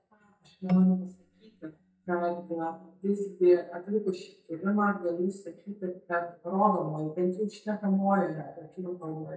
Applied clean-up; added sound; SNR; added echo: neural mask model DeepFilterNet 3.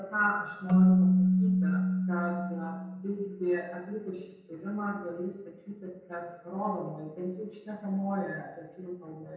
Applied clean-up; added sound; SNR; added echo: none; Keyboard (musical); -4 dB; reverberation time 0.9 s.